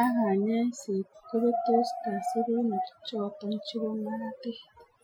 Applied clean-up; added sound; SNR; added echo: classical method Wiener filter.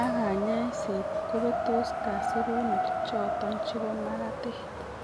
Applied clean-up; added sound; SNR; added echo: none; Wind; -2 dB; none.